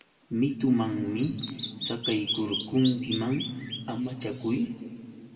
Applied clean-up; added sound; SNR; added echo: none; Bird vocalization, bird call, bird song; 7 dB; reverberation time 2.3 s.